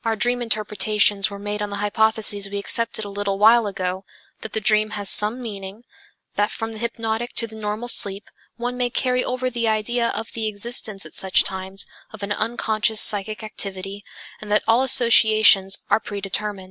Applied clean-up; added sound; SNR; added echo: none; Zipper (clothing); 20 dB; none.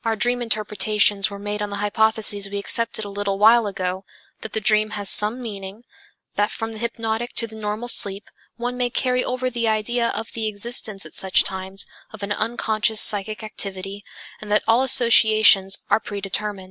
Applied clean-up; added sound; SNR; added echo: neural mask model Resemble Enhance denoiser.